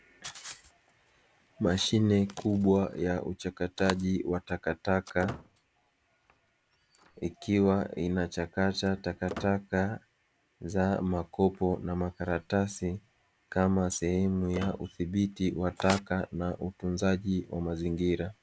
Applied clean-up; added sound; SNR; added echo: none; Squeak; 20 dB; none.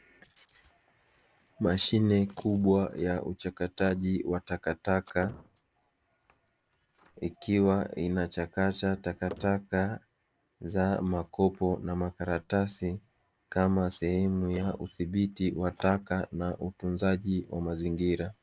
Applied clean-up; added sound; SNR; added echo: neural separator model SepFormer DNS4.